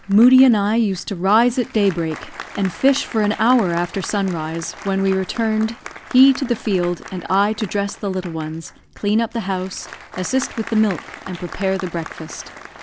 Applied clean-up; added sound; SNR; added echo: none; Applause; 17 dB; none.